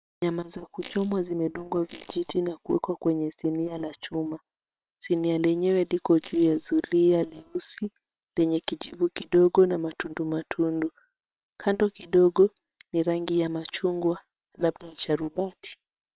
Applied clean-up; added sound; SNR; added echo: neural separator model SepFormer WHAM!.